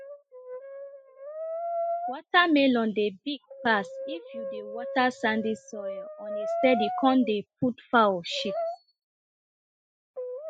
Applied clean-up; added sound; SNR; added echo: classical method spectral subtraction.